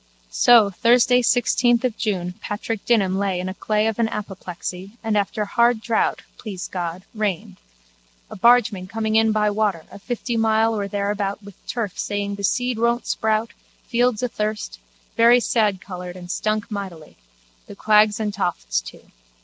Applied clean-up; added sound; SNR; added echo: none; none; none; none.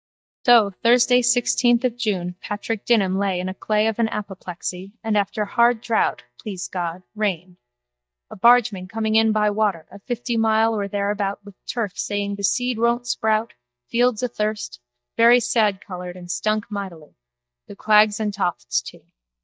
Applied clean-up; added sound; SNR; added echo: neural mask model DeepFilterNet 3.